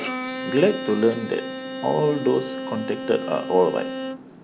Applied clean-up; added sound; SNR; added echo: none; Bowed string instrument; 8 dB; none.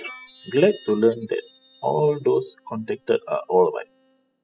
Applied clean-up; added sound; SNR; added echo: classical method spectral subtraction.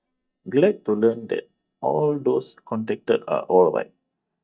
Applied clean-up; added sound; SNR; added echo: neural mask model DeepFilterNet 3.